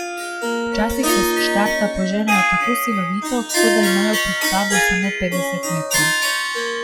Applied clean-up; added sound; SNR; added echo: classical method log-MMSE.